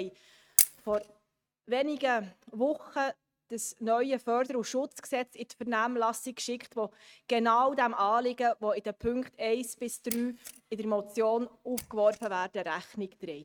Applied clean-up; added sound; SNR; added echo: neural mask model RNNoise.